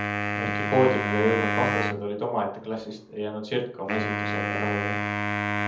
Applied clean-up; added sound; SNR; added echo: none; Wind instrument, woodwind instrument; 0 dB; reverberation time 0.7 s.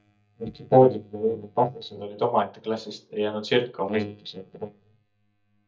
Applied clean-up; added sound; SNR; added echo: neural mask model DeepFilterNet 3.